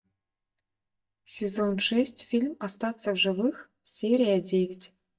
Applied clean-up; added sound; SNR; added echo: neural mask model DeepFilterNet 3.